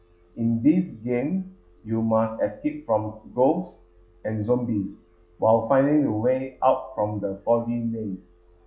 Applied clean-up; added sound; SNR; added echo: classical method log-MMSE.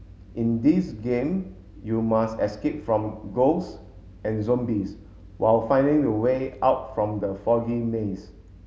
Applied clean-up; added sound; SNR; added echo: none; none; none; none.